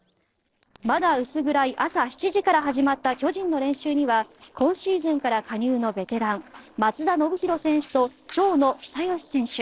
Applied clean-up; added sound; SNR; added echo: neural separator model SepFormer DNS4.